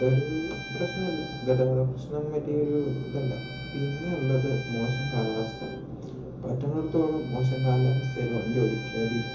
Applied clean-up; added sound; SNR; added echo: none; Bowed string instrument; 15 dB; reverberation time 0.7 s.